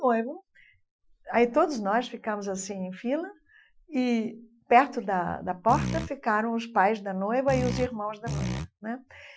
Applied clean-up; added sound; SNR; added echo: classical method Wiener filter.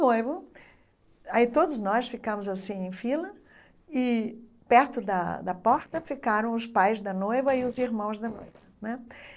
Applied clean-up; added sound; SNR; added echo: neural separator model SepFormer DNS4.